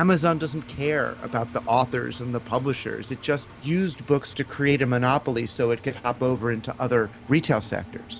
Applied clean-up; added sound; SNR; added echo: none; Engine; 19 dB; none.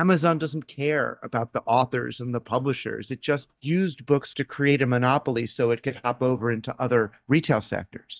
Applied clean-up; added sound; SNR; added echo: neural mask model DeepFilterNet 3.